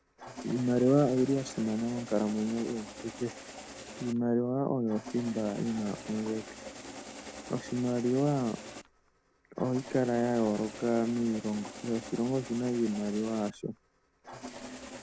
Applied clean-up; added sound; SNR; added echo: none; Engine starting; 14 dB; none.